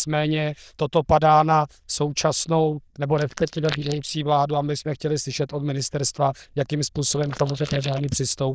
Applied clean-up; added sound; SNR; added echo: neural diffusion model UNIVERSE++.